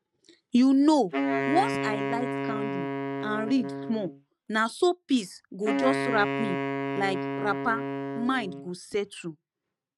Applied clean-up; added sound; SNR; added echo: neural mask model RNNoise.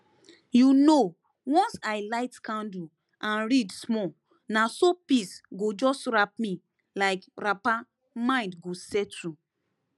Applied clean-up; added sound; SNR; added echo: none; none; none; none.